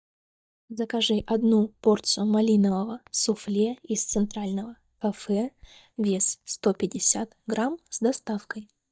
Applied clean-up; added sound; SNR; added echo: neural mask model DeepFilterNet 3.